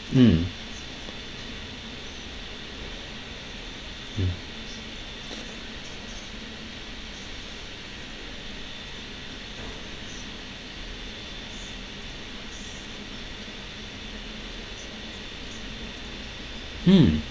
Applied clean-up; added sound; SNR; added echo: none; Drum kit; 19 dB; none.